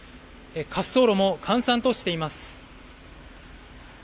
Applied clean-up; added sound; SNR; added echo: none; none; none; none.